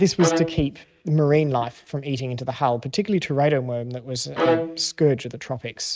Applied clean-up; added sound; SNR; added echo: neural mask model RNNoise.